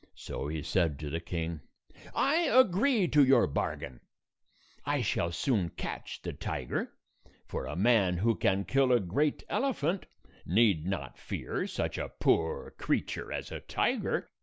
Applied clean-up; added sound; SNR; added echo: none; none; none; none.